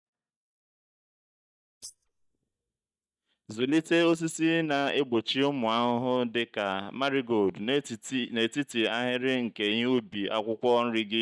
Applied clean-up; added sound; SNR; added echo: neural mask model DeepFilterNet 3.